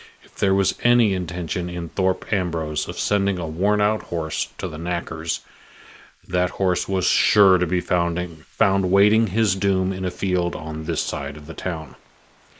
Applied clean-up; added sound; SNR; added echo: neural mask model Resemble Enhance denoiser.